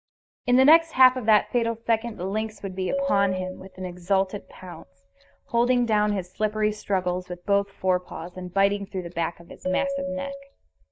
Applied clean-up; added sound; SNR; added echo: neural mask model DeepFilterNet 3.